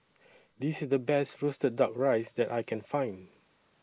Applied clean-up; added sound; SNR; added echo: neural mask model Resemble Enhance denoiser.